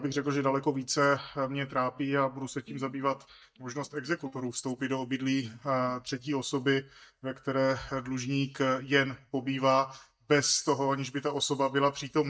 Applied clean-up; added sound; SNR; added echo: neural mask model DeepFilterNet 3.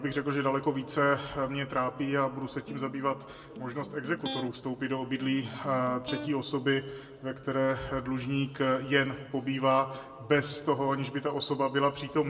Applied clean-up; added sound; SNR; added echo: none; Electric guitar; 13 dB; reverberation time 1.2 s.